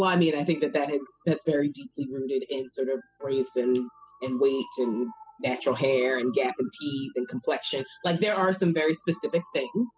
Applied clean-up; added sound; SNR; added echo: classical method spectral subtraction.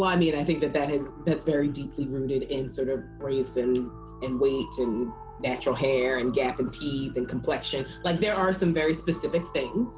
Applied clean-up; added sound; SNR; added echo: none; Piano; 17 dB; none.